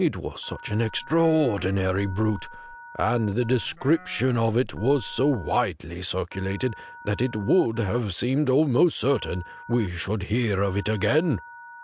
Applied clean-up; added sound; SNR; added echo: none; Livestock, farm animals, working animals + Telephone; 19 dB; none.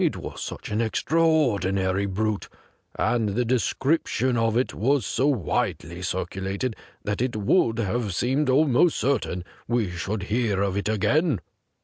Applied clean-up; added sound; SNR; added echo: none; none; none; none.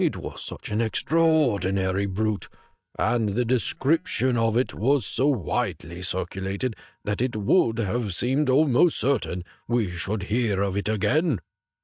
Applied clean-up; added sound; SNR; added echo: neural mask model DeepFilterNet 3.